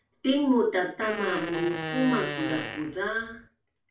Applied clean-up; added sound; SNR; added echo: none; Fart; 6 dB; reverberation time 0.3 s.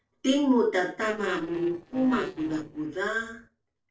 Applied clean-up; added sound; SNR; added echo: neural separator model SepFormer DNS4.